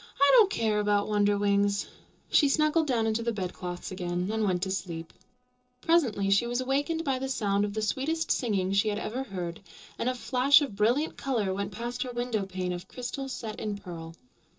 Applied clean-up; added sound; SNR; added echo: neural separator model SepFormer DNS4.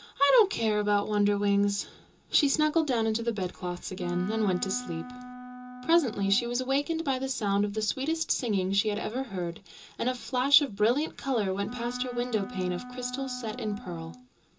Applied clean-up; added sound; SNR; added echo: none; Wind instrument, woodwind instrument; 13 dB; reverberation time 0.2 s.